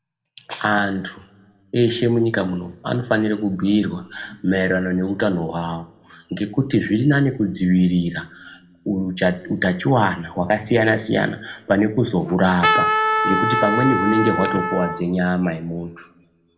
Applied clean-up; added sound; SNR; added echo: none; Trumpet; 0 dB; reverberation time 0.4 s.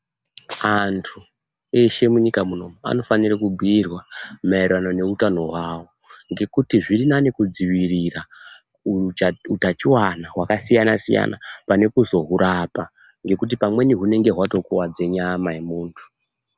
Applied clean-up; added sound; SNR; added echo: none; none; none; none.